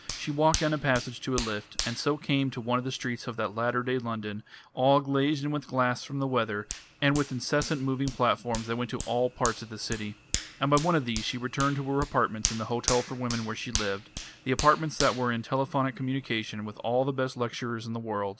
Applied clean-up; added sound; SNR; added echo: none; Hands; 11 dB; none.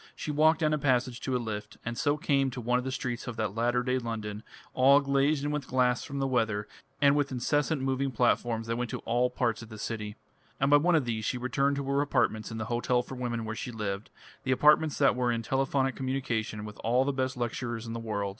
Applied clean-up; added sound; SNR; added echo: none; none; none; none.